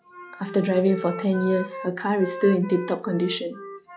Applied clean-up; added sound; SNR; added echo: classical method log-MMSE.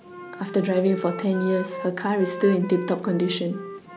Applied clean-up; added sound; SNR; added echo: none; Wind instrument, woodwind instrument; 13 dB; none.